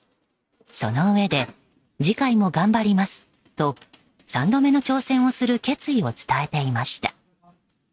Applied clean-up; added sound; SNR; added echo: neural mask model RNNoise.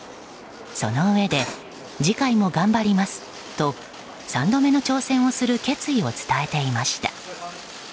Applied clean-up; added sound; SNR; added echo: none; Cutlery, silverware; 9 dB; none.